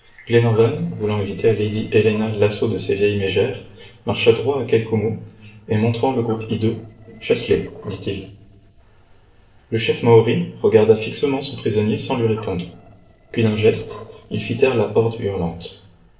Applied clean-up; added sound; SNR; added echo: neural separator model SepFormer DNS4.